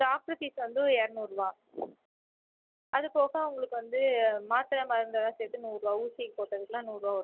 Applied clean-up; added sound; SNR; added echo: none; none; none; none.